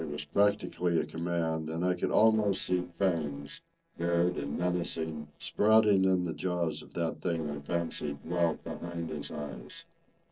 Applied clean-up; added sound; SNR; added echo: neural separator model SepFormer DNS4.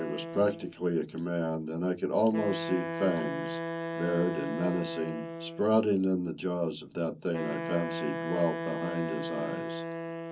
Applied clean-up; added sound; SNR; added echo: none; Wind instrument, woodwind instrument; 6 dB; reverberation time 0.4 s.